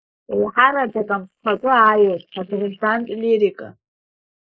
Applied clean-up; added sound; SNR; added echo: neural mask model Resemble Enhance denoiser.